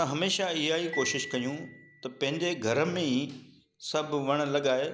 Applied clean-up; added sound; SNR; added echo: none; Marimba, xylophone; 16 dB; none.